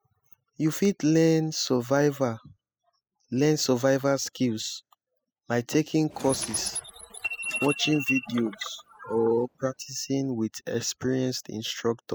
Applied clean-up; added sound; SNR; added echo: classical method spectral subtraction.